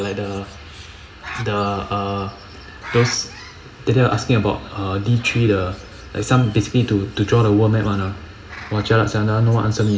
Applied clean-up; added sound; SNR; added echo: none; Bird; 20 dB; reverberation time 1.5 s.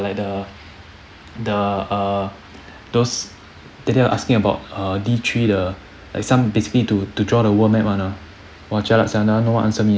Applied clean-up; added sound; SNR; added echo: none; none; none; none.